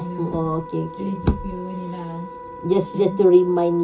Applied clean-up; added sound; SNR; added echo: none; Wind instrument, woodwind instrument; 15 dB; reverberation time 0.2 s.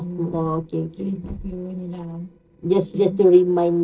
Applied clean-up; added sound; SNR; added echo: neural separator model SepFormer DNS4.